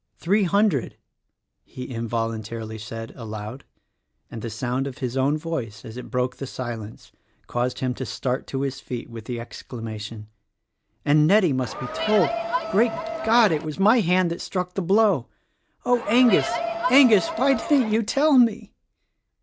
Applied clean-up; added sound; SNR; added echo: none; Crowd; 5 dB; none.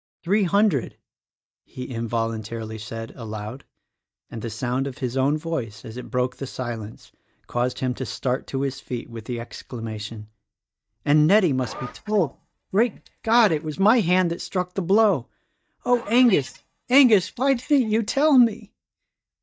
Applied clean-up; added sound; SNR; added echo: neural mask model DeepFilterNet 3.